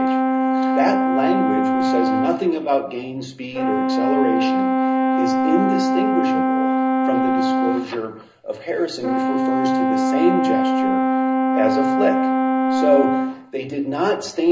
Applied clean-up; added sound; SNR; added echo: none; Brass instrument; -4 dB; reverberation time 0.2 s.